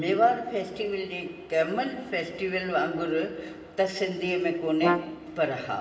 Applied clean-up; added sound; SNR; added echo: none; Brass instrument; 2 dB; reverberation time 2.0 s.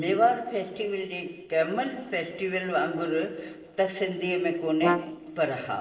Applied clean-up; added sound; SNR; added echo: neural separator model SepFormer DNS4.